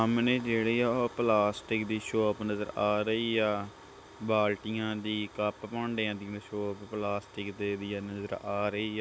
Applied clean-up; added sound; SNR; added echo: none; none; none; none.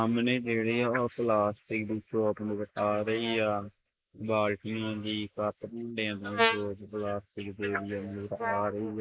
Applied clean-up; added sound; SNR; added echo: neural mask model Resemble Enhance denoiser.